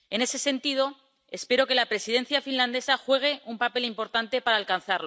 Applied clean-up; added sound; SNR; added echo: none; none; none; none.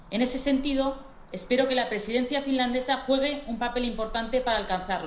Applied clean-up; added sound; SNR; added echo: none; Cricket / Motor vehicle (road); 15 dB; reverberation time 0.5 s.